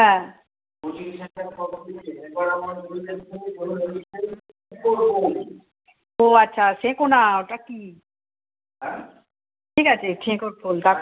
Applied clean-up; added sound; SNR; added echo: none; none; none; none.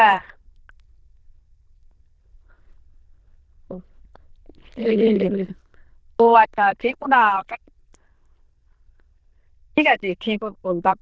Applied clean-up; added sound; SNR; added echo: neural diffusion model UNIVERSE++.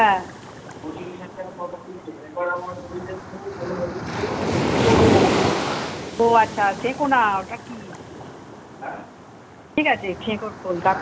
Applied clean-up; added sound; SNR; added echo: none; Waves, surf; 2 dB; none.